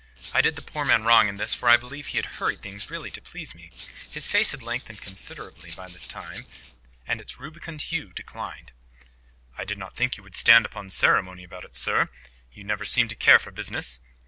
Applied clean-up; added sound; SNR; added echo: none; Rattle (instrument); 19 dB; none.